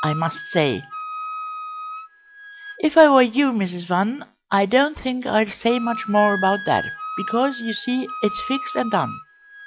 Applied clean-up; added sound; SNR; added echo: none; Wind instrument, woodwind instrument; 12 dB; none.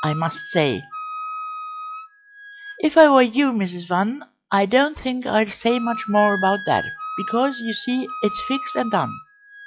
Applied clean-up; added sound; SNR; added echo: classical method log-MMSE.